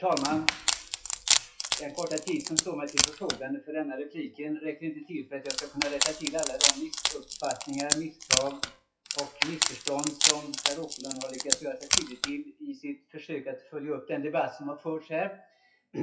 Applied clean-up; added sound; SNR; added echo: classical method WPE with log-MMSE.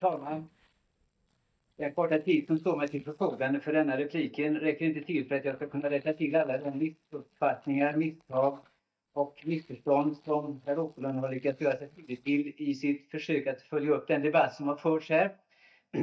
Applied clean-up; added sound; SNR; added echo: neural mask model DeepFilterNet 3.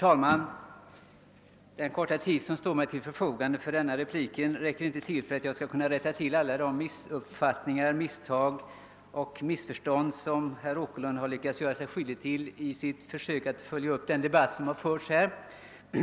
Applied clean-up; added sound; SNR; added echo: none; none; none; none.